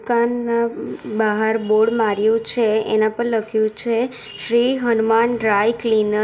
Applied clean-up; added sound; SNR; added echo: none; none; none; reverberation time 0.4 s.